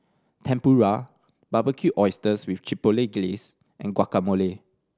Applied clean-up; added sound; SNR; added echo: none; none; none; none.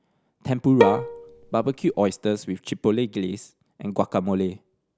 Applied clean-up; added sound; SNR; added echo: none; Bowed string instrument; 1 dB; none.